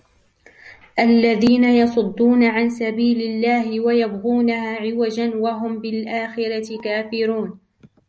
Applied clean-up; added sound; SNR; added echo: none; none; none; none.